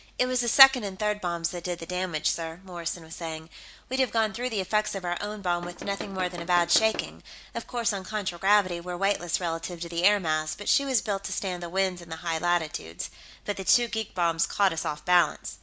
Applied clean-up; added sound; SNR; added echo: none; Tools; 11 dB; none.